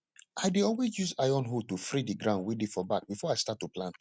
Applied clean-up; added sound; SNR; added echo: none; none; none; none.